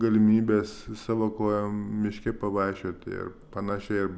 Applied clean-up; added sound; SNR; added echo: none; none; none; none.